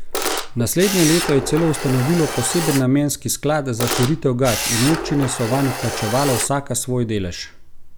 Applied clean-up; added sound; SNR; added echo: none; Camera; 5 dB; none.